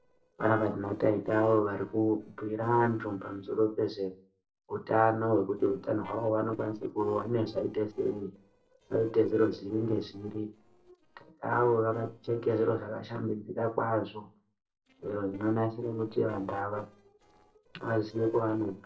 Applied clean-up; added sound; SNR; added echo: neural separator model SepFormer DNS4.